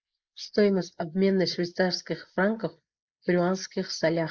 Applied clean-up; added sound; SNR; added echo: neural mask model Resemble Enhance denoiser.